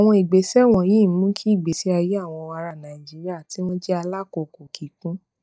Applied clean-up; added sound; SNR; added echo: neural mask model DeepFilterNet 3.